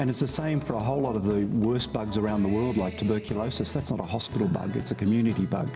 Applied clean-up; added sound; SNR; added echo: none; Guitar; 13 dB; none.